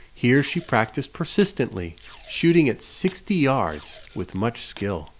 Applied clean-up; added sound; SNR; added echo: none; Packing tape, duct tape; 20 dB; none.